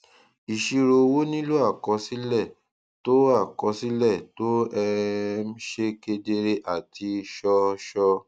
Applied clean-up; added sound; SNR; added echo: none; none; none; none.